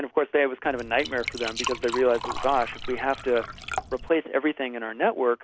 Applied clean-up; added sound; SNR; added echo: none; Liquid; 8 dB; none.